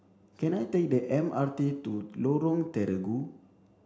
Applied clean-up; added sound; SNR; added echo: none; none; none; none.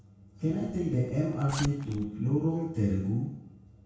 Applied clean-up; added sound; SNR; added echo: none; Zipper (clothing); 12 dB; reverberation time 0.6 s.